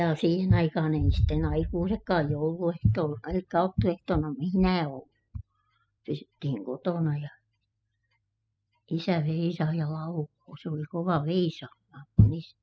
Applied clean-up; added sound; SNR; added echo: classical method spectral subtraction.